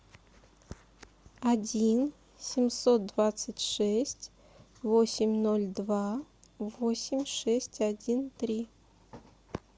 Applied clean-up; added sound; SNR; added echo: none; none; none; none.